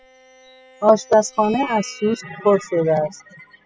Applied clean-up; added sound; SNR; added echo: classical method spectral subtraction.